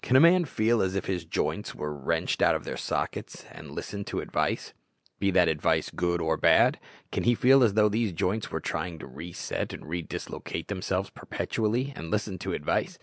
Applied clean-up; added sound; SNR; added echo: none; none; none; none.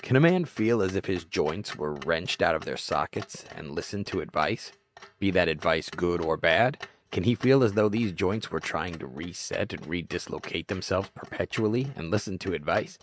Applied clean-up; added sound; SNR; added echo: neural mask model RNNoise.